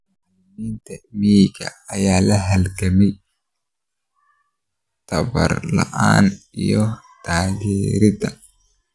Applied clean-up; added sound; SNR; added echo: none; none; none; none.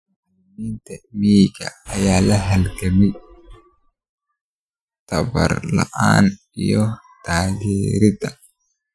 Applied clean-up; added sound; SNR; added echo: classical method Wiener filter.